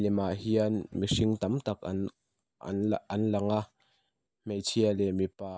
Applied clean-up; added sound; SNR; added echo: none; none; none; none.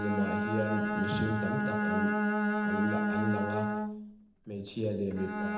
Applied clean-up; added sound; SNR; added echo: none; Bowed string instrument; -3 dB; reverberation time 0.8 s.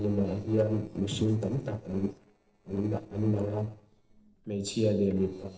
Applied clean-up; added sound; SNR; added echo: neural separator model SepFormer DNS4.